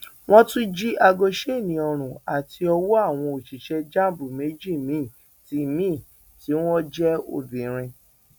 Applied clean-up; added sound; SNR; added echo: none; none; none; none.